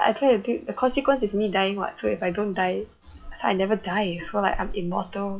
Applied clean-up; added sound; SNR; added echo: classical method WPE with log-MMSE.